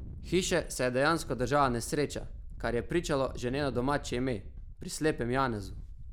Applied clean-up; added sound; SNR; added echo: none; Wind; 11 dB; none.